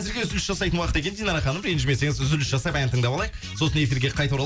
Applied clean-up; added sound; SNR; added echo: none; none; none; none.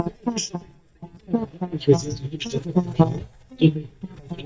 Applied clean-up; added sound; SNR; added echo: neural mask model DeepFilterNet 3.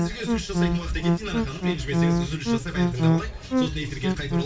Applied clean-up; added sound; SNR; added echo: none; Musical instrument; -5 dB; reverberation time 2.3 s.